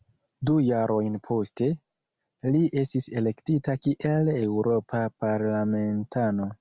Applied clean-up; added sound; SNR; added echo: none; none; none; none.